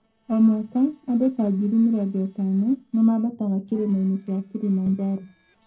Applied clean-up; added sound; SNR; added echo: neural separator model SepFormer DNS4.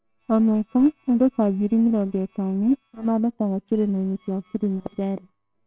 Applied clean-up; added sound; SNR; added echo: neural separator model SepFormer WHAMR!.